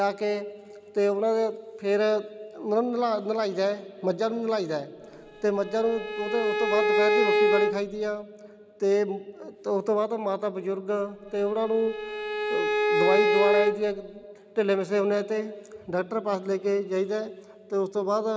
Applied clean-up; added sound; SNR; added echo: none; Bowed string instrument; -1 dB; none.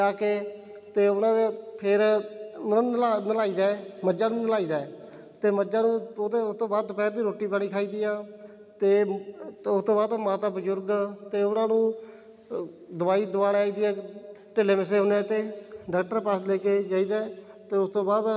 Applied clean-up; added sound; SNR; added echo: none; none; none; none.